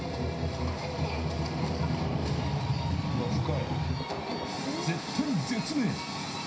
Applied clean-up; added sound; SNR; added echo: none; Motor vehicle (road); 15 dB; reverberation time 0.5 s.